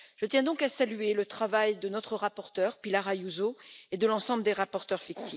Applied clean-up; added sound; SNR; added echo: none; none; none; none.